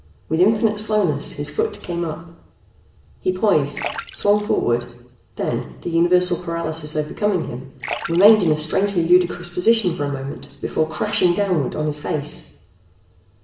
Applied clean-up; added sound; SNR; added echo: none; Splash, splatter; 13 dB; reverberation time 0.8 s.